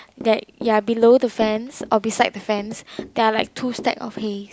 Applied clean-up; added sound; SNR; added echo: none; Walk, footsteps / Run; 17 dB; none.